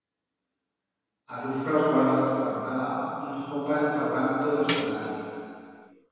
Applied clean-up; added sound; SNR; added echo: none; Tambourine; 9 dB; reverberation time 2.1 s.